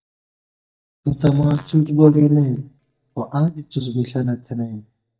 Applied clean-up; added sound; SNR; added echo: neural mask model DeepFilterNet 3.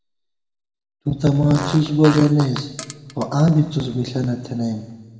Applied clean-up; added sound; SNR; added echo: none; Fart; 12 dB; reverberation time 1.4 s.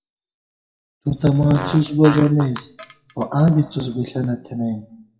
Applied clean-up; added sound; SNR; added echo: classical method WPE with log-MMSE.